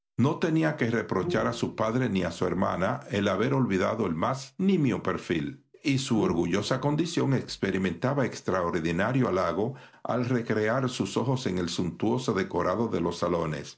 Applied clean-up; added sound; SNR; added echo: none; Bowed string instrument; 12 dB; none.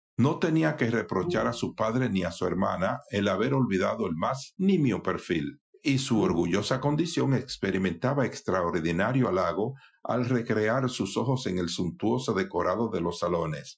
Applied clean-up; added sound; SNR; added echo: classical method Wiener filter.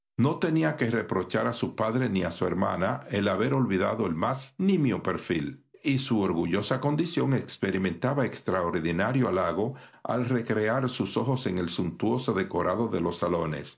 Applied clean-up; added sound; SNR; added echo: none; none; none; none.